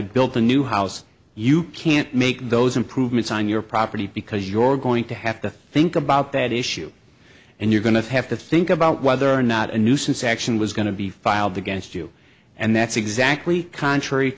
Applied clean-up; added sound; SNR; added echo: none; none; none; none.